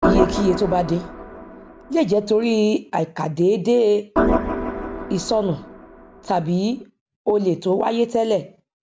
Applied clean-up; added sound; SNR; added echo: none; Organ; 4 dB; none.